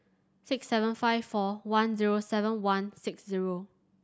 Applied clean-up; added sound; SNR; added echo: none; none; none; none.